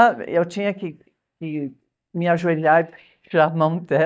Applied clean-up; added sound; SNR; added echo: neural mask model DeepFilterNet 3.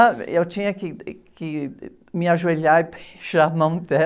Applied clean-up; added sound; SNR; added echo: none; none; none; none.